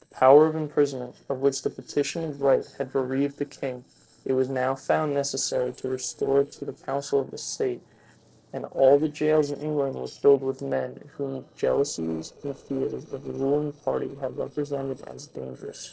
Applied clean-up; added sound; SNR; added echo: neural separator model SepFormer DNS4.